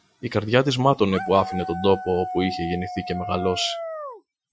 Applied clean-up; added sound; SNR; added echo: classical method Wiener filter.